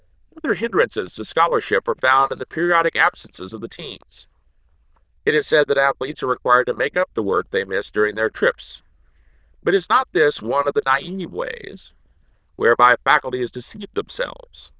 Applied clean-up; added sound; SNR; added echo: neural diffusion model UNIVERSE++.